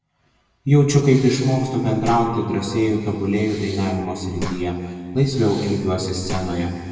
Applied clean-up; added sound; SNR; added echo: none; Breathing; 14 dB; reverberation time 2.3 s.